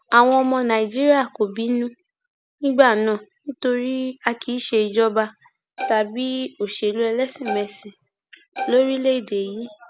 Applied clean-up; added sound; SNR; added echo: none; Tambourine + Bowed string instrument; 11 dB; none.